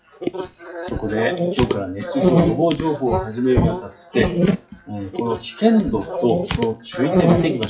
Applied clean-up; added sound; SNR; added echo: classical method WPE with log-MMSE.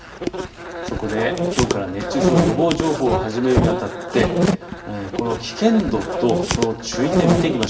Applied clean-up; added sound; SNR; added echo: none; Insect; 0 dB; reverberation time 1.0 s.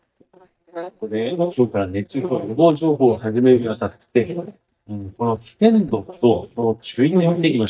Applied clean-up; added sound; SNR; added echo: neural mask model DeepFilterNet 3.